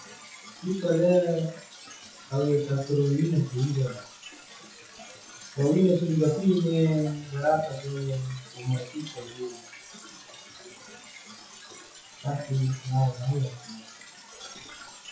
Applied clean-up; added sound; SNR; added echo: classical method WPE with log-MMSE.